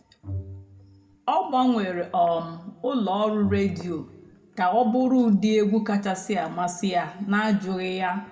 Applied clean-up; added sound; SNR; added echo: none; Bowed string instrument; 17 dB; reverberation time 0.6 s.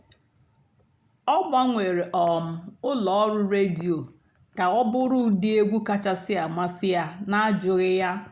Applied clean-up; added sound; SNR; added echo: none; none; none; none.